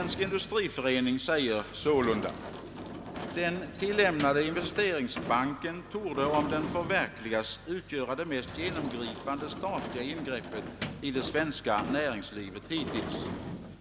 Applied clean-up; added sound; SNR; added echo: none; Sliding door / Slam; 9 dB; none.